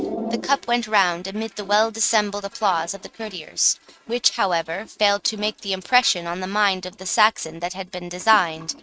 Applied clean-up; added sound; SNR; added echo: neural mask model RNNoise.